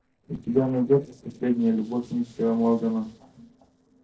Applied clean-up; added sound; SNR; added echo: neural separator model SepFormer DNS4.